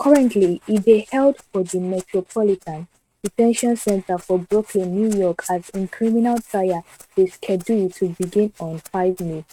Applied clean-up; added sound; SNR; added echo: neural mask model RNNoise.